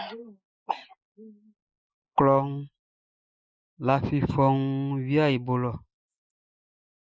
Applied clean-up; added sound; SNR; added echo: neural mask model Resemble Enhance denoiser.